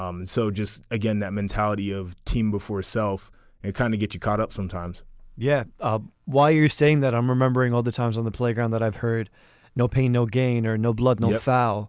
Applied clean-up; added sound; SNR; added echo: none; none; none; none.